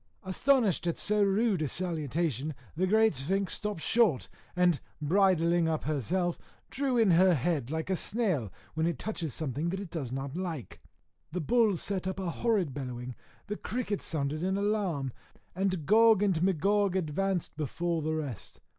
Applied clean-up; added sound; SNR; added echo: neural mask model Resemble Enhance denoiser.